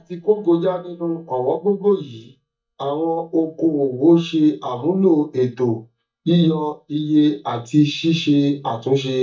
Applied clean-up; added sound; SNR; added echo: neural mask model DeepFilterNet 3.